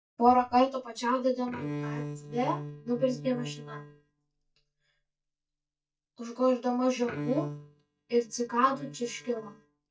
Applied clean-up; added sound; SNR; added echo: neural mask model DeepFilterNet 3.